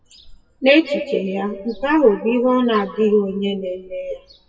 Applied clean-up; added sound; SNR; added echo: classical method WPE with log-MMSE.